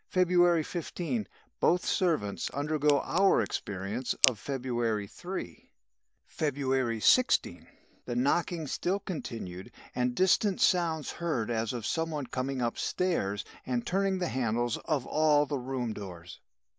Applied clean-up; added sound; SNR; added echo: none; Crack; 8 dB; none.